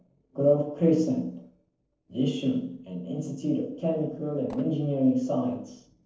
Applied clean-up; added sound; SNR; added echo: neural separator model SepFormer DNS4.